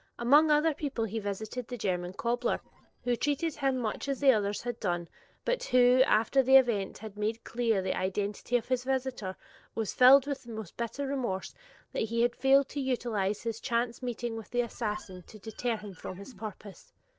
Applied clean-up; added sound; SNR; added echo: neural separator model SepFormer DNS4.